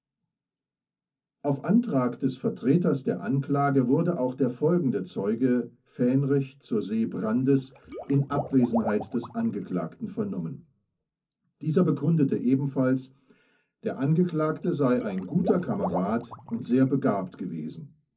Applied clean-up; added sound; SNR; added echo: none; Water / Liquid; 13 dB; reverberation time 0.3 s.